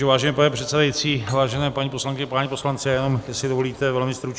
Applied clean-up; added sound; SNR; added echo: none; none; none; none.